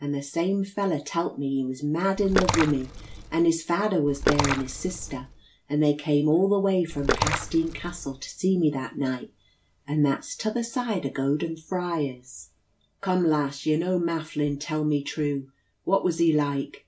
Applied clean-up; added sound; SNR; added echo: none; Splash, splatter; 4 dB; reverberation time 0.2 s.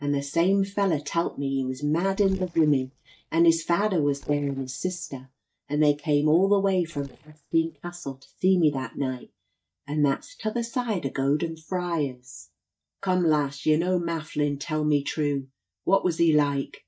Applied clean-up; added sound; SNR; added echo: neural mask model DeepFilterNet 3.